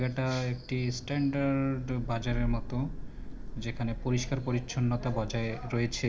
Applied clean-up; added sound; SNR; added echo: none; Thunder / Rain; 7 dB; reverberation time 0.4 s.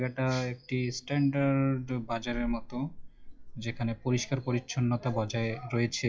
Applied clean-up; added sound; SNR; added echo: classical method WPE with log-MMSE.